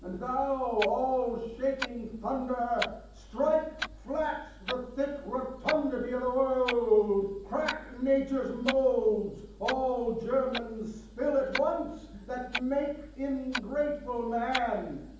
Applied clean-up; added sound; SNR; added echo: none; Clock; 12 dB; reverberation time 1.2 s.